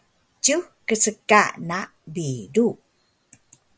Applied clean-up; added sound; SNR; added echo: none; none; none; none.